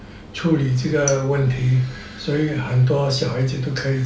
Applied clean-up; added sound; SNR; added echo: none; none; none; none.